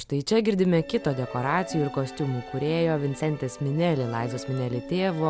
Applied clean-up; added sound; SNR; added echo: none; none; none; none.